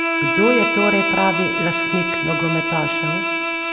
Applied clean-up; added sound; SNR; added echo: none; Bowed string instrument; -2 dB; none.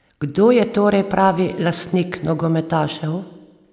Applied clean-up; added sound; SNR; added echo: none; none; none; none.